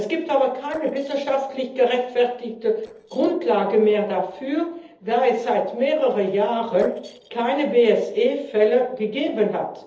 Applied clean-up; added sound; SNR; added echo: neural separator model SepFormer DNS4.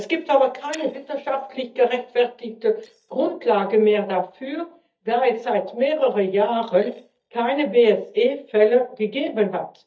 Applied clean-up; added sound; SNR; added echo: neural mask model DeepFilterNet 3.